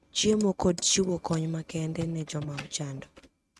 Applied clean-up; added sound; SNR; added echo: neural mask model RNNoise.